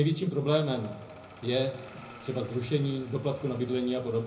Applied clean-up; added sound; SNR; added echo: none; Engine starting; 19 dB; reverberation time 0.4 s.